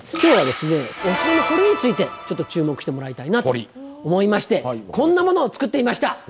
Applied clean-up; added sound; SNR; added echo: none; none; none; none.